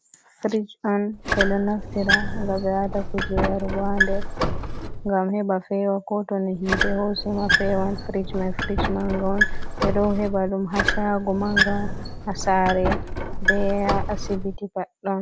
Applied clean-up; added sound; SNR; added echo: none; Squeak; 0 dB; none.